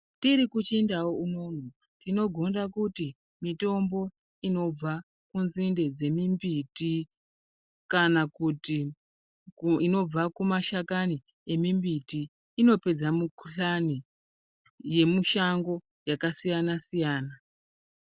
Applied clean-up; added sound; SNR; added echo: none; none; none; none.